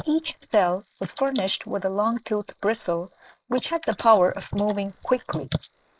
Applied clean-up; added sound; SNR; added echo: neural mask model Resemble Enhance denoiser.